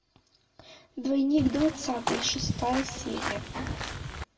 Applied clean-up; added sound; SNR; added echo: none; Walk, footsteps / Bird vocalization, bird call, bird song; 4 dB; reverberation time 1.5 s.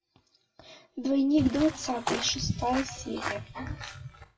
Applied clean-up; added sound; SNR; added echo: classical method WPE with log-MMSE.